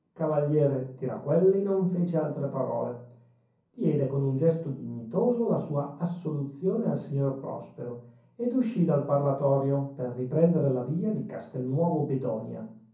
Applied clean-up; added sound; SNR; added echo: none; none; none; reverberation time 0.6 s.